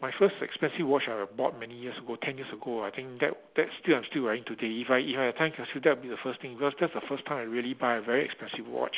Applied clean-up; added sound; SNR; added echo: none; none; none; none.